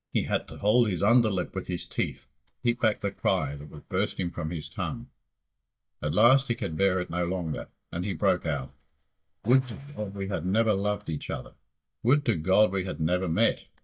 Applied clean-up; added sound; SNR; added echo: neural mask model DeepFilterNet 3.